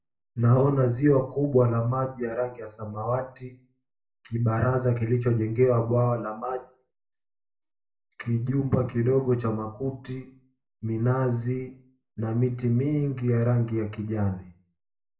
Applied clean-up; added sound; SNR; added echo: none; none; none; reverberation time 0.4 s.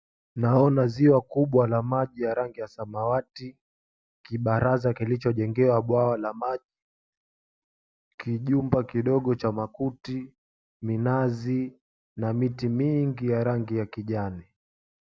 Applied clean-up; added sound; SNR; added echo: none; none; none; none.